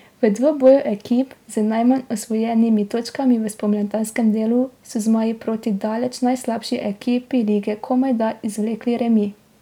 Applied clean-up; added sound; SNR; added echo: none; none; none; none.